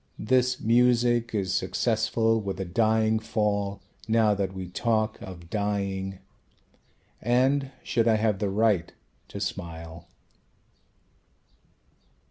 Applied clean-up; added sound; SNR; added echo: none; none; none; none.